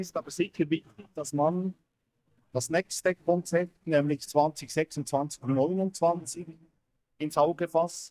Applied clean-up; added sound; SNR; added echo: neural mask model DeepFilterNet 3.